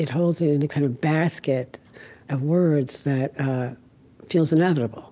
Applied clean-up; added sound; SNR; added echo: none; none; none; none.